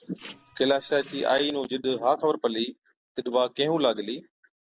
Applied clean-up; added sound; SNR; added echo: none; Printer; 19 dB; none.